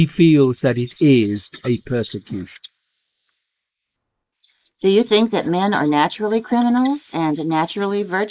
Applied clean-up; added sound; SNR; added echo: neural mask model Resemble Enhance denoiser.